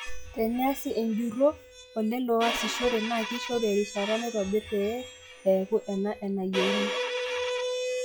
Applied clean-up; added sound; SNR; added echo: classical method log-MMSE.